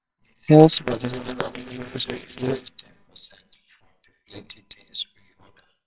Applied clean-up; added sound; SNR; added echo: neural separator model SepFormer WHAMR!.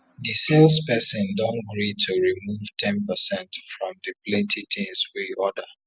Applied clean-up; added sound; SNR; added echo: none; none; none; none.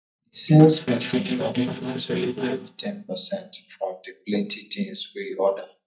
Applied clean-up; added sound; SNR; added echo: neural mask model DeepFilterNet 3.